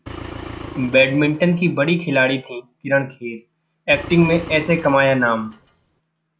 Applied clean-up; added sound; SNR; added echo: none; Engine; 15 dB; none.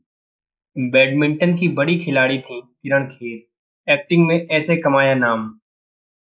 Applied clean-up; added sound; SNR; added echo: neural mask model Resemble Enhance denoiser.